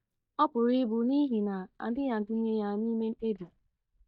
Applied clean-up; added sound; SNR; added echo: neural mask model DeepFilterNet 3.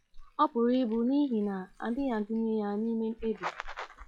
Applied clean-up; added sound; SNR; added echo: classical method log-MMSE.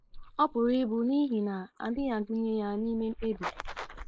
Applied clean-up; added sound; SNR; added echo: neural mask model Resemble Enhance denoiser.